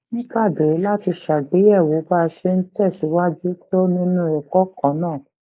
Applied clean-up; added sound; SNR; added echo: neural mask model Resemble Enhance denoiser.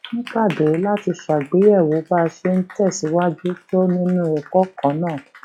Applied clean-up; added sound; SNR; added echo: classical method log-MMSE.